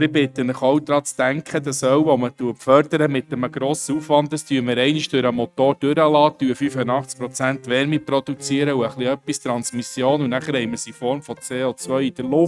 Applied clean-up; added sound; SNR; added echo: neural mask model RNNoise.